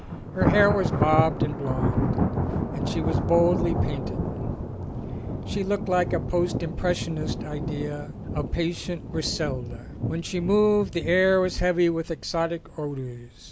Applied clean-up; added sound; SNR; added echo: none; Thunder; 2 dB; none.